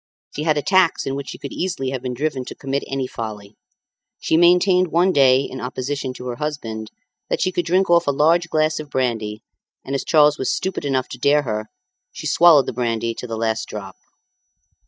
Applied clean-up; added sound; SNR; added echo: neural mask model DeepFilterNet 3.